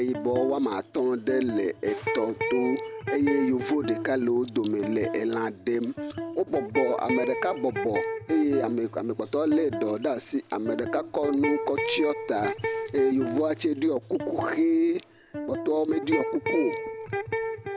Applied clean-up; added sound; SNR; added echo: none; Electric guitar; 6 dB; none.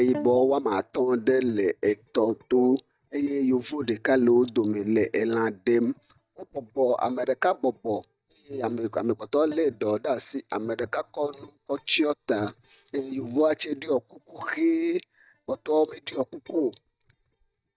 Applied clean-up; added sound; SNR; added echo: neural mask model DeepFilterNet 3.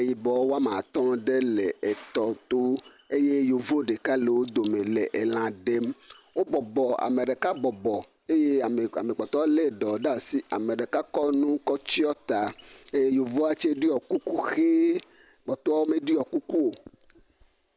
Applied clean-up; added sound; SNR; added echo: none; none; none; none.